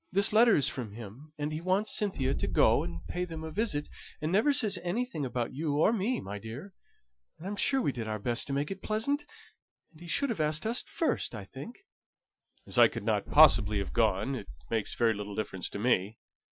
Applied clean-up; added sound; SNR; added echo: classical method Wiener filter.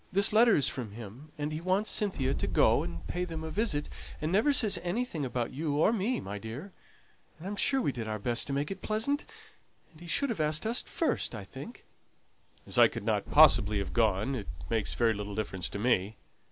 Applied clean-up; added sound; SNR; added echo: none; Boom; 3 dB; none.